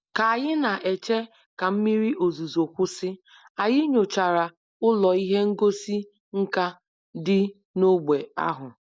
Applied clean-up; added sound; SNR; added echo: none; none; none; none.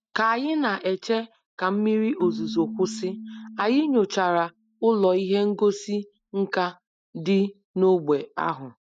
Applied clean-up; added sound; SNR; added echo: neural mask model RNNoise.